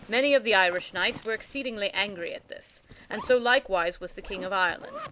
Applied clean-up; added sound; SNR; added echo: none; Zipper (clothing); 19 dB; none.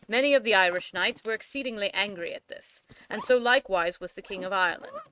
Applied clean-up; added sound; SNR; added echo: neural mask model RNNoise.